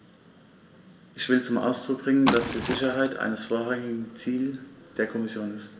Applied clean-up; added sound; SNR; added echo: none; Liquid; 7 dB; reverberation time 0.6 s.